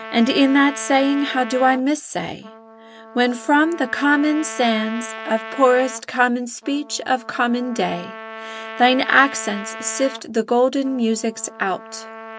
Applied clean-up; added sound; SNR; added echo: none; Trumpet; 14 dB; none.